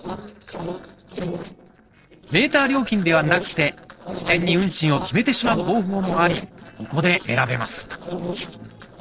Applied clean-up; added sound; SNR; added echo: neural separator model SepFormer DNS4.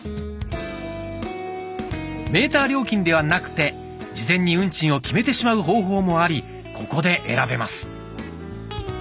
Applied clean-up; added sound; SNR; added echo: none; none; none; none.